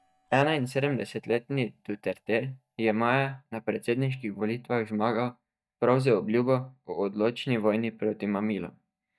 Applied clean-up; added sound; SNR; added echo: neural mask model DeepFilterNet 3.